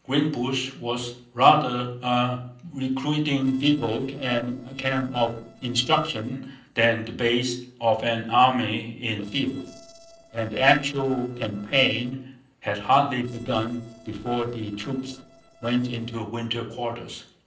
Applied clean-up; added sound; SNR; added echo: neural separator model SepFormer DNS4.